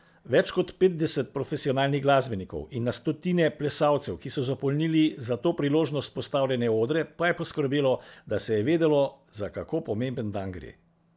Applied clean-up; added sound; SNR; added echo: none; none; none; none.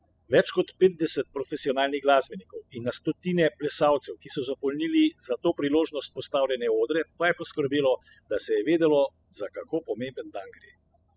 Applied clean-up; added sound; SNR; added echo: classical method spectral subtraction.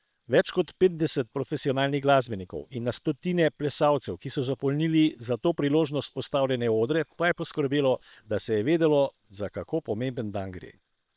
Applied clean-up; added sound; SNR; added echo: neural separator model SepFormer WHAM!.